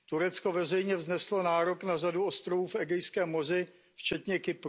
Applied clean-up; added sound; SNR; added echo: none; none; none; none.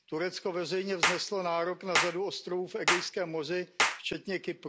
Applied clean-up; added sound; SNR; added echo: none; Clapping; 0 dB; none.